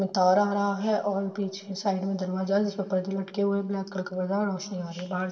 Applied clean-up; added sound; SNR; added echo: none; none; none; reverberation time 2.6 s.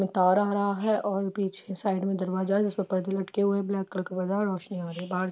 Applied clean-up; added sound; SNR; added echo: none; none; none; none.